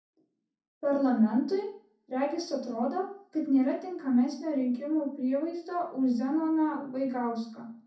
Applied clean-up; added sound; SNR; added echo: none; none; none; reverberation time 0.6 s.